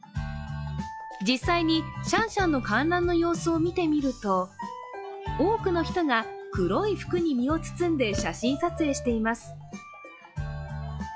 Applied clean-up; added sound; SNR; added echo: classical method log-MMSE.